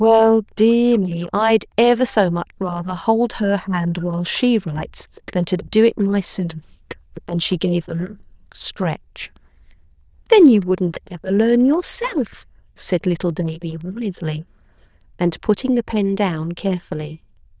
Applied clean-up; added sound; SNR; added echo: neural diffusion model UNIVERSE++.